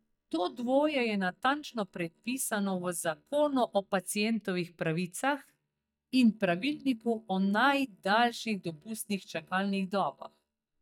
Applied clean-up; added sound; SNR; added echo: neural mask model DeepFilterNet 3.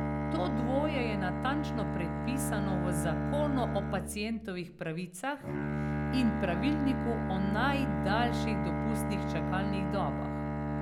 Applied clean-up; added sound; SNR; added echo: none; Bowed string instrument; -2 dB; none.